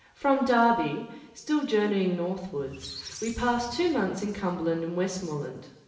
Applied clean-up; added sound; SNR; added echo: none; Squeak; 18 dB; reverberation time 0.9 s.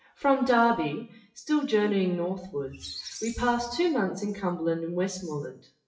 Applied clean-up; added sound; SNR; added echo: classical method WPE with log-MMSE.